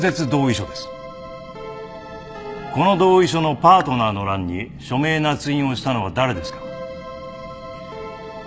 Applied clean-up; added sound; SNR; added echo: none; Raindrop / Drip; 18 dB; none.